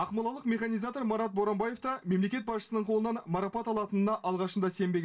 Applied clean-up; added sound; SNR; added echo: none; none; none; reverberation time 0.2 s.